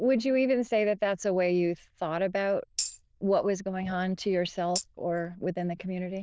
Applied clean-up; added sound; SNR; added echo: neural diffusion model UNIVERSE++.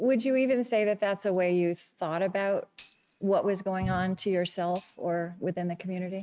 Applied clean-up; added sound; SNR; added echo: neural mask model RNNoise.